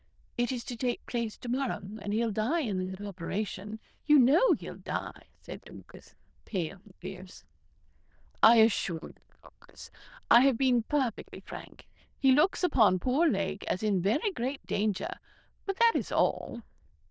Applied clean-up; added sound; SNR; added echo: neural diffusion model UNIVERSE++.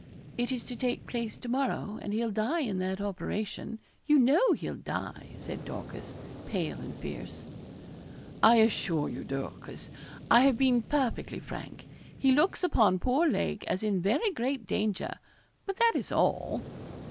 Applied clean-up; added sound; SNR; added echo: none; Fire; 17 dB; none.